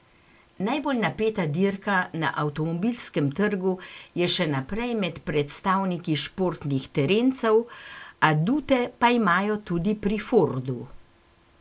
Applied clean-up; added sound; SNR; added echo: none; none; none; none.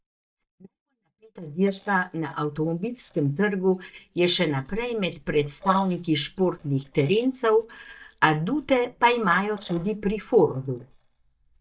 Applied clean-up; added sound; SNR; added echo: neural mask model DeepFilterNet 3.